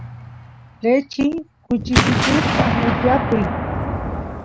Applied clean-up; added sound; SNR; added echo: none; Explosion; -1 dB; none.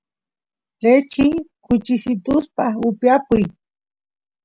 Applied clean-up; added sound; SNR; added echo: none; none; none; none.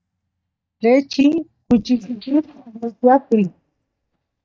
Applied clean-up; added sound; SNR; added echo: neural mask model DeepFilterNet 3.